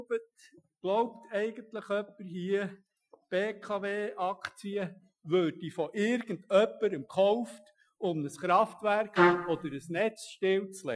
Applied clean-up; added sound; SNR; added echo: classical method Wiener filter.